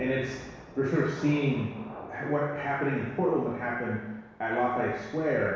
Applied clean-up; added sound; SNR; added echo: none; Thunder / Rain; 18 dB; reverberation time 1.1 s.